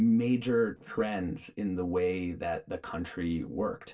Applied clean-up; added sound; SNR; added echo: neural separator model SepFormer DNS4.